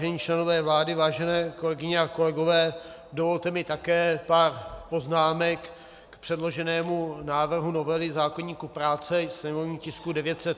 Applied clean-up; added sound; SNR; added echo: none; none; none; none.